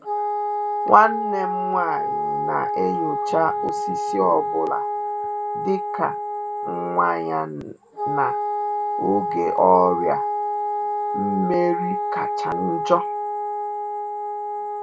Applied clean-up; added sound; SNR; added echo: none; Wind instrument, woodwind instrument; 1 dB; none.